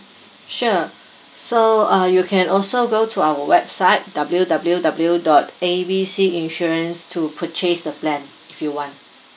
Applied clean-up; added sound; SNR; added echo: none; none; none; none.